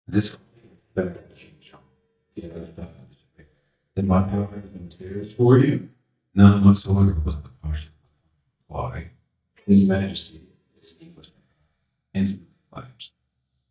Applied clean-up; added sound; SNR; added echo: neural mask model DeepFilterNet 3.